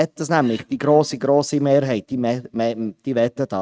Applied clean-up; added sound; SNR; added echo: neural mask model RNNoise.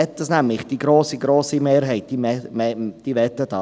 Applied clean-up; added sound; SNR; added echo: none; none; none; none.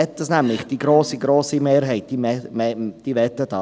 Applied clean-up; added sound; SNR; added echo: none; Cough; 17 dB; none.